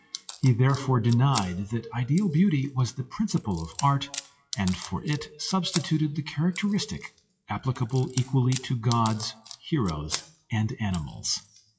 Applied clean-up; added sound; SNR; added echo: classical method WPE with log-MMSE.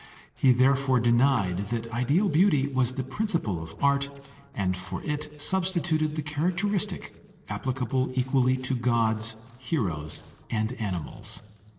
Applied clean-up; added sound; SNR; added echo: neural separator model SepFormer DNS4.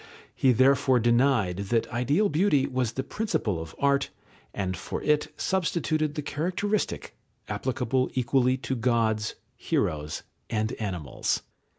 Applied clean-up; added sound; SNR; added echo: none; none; none; none.